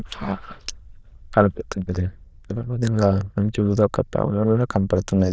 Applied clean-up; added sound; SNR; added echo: neural diffusion model UNIVERSE++.